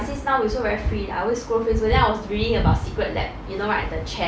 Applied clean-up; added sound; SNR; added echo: none; none; none; none.